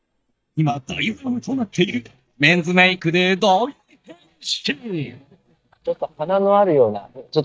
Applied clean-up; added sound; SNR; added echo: neural mask model DeepFilterNet 3.